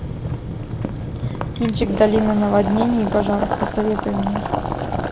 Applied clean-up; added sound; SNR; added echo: none; Boiling; 3 dB; none.